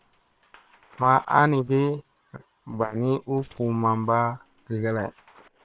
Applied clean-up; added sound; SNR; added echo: neural separator model SepFormer WHAM!.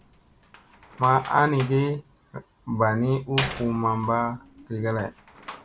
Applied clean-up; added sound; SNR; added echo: none; Slam; 14 dB; none.